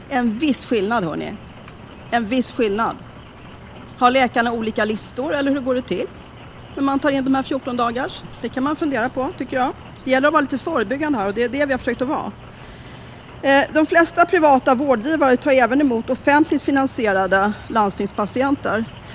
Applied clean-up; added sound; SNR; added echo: none; Insect + Rain; 19 dB; none.